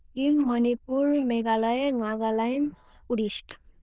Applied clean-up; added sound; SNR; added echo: neural diffusion model UNIVERSE++.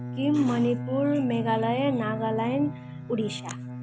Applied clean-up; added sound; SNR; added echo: none; Bowed string instrument; 8 dB; none.